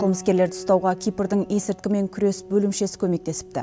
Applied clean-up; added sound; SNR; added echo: none; Piano; 17 dB; none.